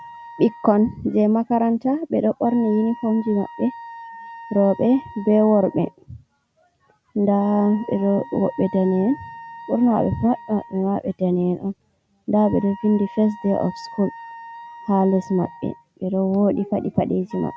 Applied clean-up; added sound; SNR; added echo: none; Wind instrument, woodwind instrument; 19 dB; none.